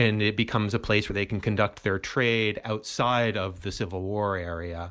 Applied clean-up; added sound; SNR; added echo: none; none; none; none.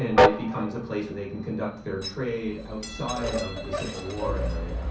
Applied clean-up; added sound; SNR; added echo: none; Train; -3 dB; reverberation time 0.6 s.